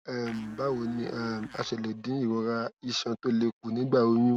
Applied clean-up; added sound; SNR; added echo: none; Domestic sounds, home sounds; 17 dB; none.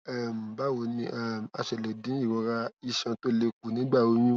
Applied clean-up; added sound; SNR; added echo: none; none; none; none.